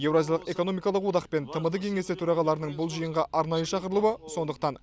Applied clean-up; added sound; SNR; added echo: none; none; none; none.